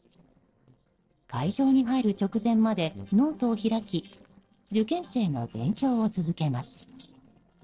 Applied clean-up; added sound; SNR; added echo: neural separator model SepFormer DNS4.